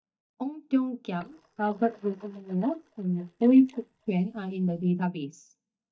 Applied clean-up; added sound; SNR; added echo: neural mask model DeepFilterNet 3.